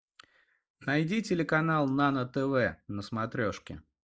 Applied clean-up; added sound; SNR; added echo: neural mask model Resemble Enhance denoiser.